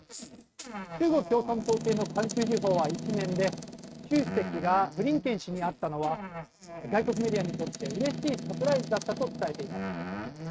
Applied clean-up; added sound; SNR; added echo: neural mask model RNNoise.